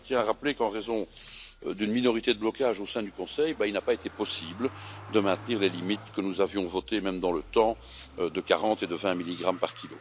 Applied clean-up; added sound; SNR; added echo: none; Motor vehicle (road); 19 dB; none.